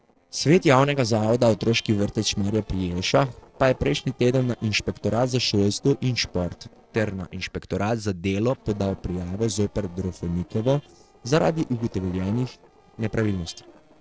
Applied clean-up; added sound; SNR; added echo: neural separator model SepFormer DNS4.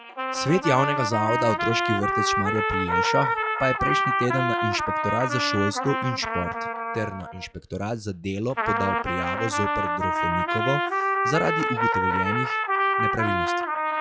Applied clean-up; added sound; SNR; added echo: classical method log-MMSE.